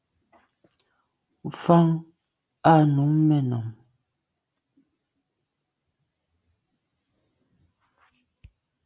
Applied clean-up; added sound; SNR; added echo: none; none; none; none.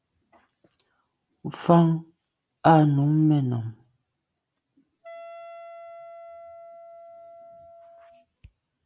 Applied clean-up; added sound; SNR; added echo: none; Wind instrument, woodwind instrument; 18 dB; none.